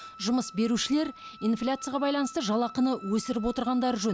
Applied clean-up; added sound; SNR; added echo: none; Wind instrument, woodwind instrument; 17 dB; none.